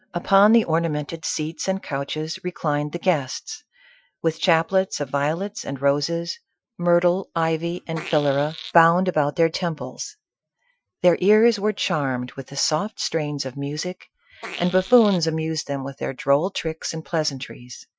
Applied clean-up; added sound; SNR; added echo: classical method Wiener filter.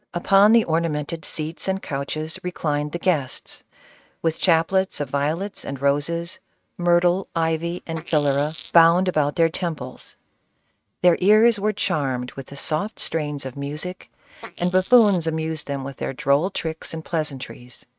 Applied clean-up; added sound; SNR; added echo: neural mask model RNNoise.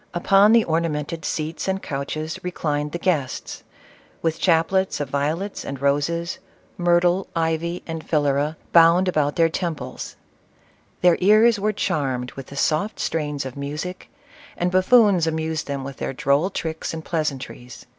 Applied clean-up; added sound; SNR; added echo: none; none; none; none.